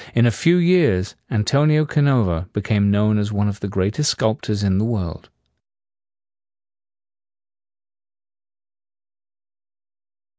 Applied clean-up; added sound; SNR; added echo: none; none; none; none.